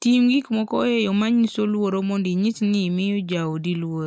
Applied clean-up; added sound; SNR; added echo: neural mask model Resemble Enhance denoiser.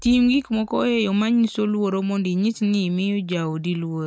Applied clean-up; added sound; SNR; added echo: neural mask model RNNoise.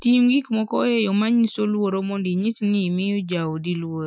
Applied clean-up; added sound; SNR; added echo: classical method Wiener filter.